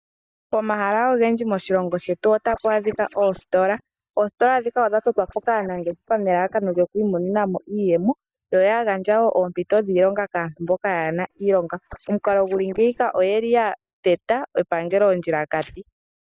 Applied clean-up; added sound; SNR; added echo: neural mask model DeepFilterNet 3.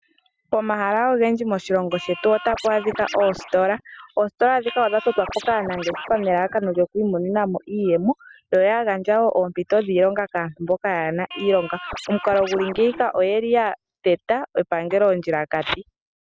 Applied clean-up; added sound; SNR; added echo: none; Scratching (performance technique); 13 dB; none.